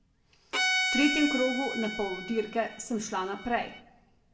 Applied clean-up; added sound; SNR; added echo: none; Bowed string instrument; 3 dB; reverberation time 0.6 s.